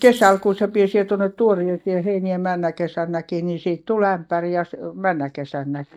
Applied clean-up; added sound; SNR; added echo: neural mask model DeepFilterNet 3.